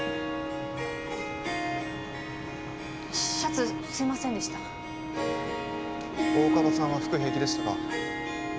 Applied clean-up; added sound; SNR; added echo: none; Harp; -2 dB; none.